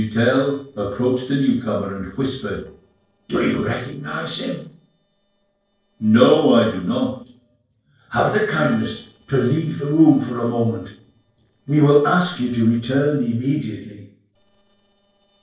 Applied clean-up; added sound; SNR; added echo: neural separator model SepFormer DNS4.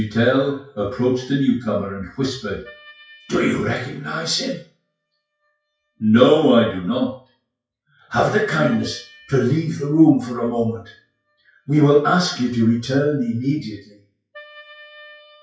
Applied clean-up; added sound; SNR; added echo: classical method WPE with log-MMSE.